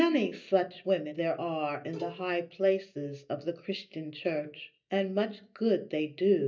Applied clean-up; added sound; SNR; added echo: neural mask model DeepFilterNet 3.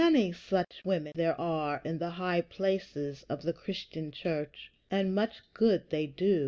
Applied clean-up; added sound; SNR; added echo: none; none; none; none.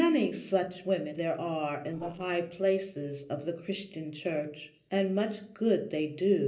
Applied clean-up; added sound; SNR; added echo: neural separator model SepFormer DNS4.